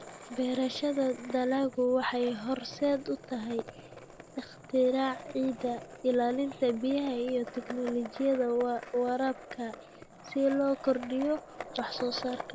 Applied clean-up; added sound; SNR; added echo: none; Skateboard; 15 dB; none.